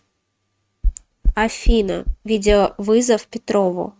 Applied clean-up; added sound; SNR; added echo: neural mask model RNNoise.